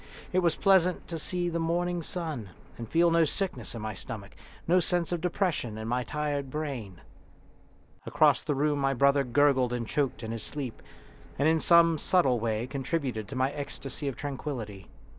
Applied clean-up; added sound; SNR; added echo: none; Printer; 17 dB; none.